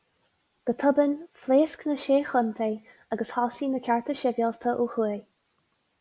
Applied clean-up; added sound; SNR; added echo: none; none; none; none.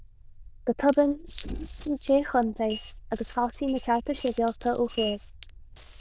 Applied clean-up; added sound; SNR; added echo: neural diffusion model UNIVERSE++.